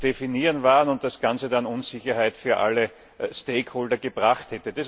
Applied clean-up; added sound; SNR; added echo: none; none; none; none.